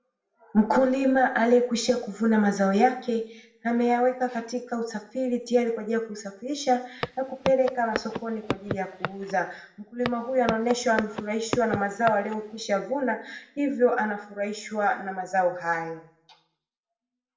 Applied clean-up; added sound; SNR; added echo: none; Walk, footsteps; 9 dB; reverberation time 0.5 s.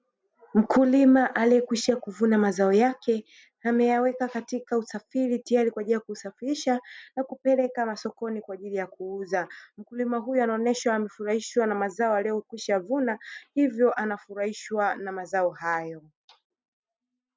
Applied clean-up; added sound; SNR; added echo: none; none; none; none.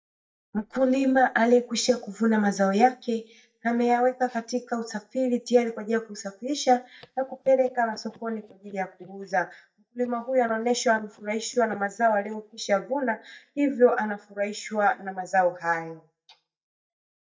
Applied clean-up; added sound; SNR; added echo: neural mask model DeepFilterNet 3.